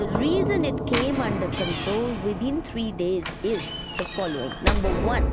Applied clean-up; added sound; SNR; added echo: none; Knock / Slam; 0 dB; none.